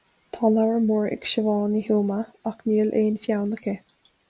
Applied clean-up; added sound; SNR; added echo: none; none; none; none.